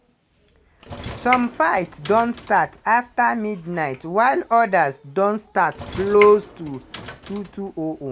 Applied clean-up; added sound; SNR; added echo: none; Sliding door / Train; 15 dB; none.